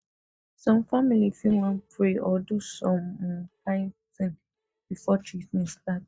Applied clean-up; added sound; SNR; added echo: neural mask model DeepFilterNet 3.